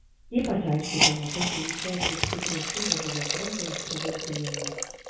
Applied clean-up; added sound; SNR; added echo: none; Hiss; -2 dB; reverberation time 0.5 s.